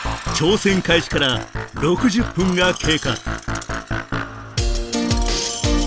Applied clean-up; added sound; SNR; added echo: none; Screech; 16 dB; none.